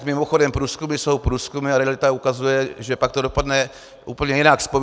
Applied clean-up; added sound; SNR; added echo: none; none; none; none.